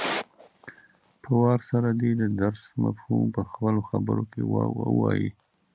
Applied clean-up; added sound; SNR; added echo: none; none; none; none.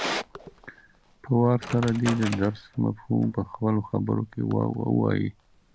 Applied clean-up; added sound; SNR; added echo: none; Wood; 17 dB; none.